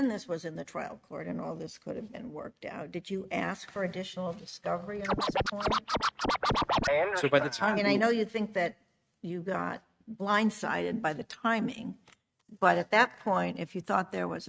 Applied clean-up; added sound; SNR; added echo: neural mask model RNNoise.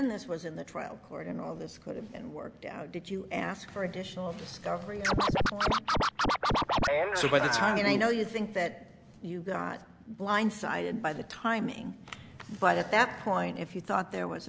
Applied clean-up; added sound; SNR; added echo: none; Scratching (performance technique); -3 dB; none.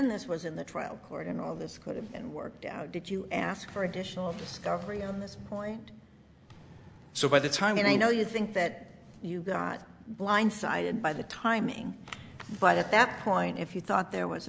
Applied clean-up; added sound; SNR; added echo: none; none; none; none.